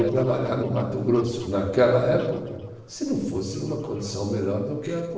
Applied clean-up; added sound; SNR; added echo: neural separator model SepFormer DNS4.